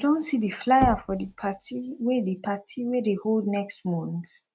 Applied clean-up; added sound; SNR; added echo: neural mask model RNNoise.